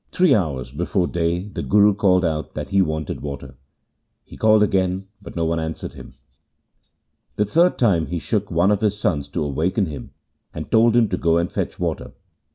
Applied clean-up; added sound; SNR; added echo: none; none; none; none.